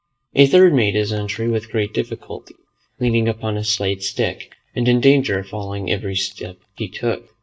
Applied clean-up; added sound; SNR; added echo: neural mask model DeepFilterNet 3.